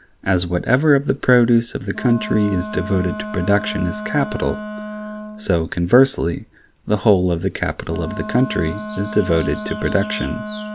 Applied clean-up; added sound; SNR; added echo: none; Wind instrument, woodwind instrument; 11 dB; none.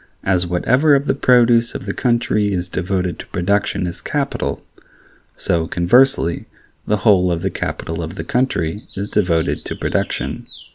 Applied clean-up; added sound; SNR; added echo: none; none; none; none.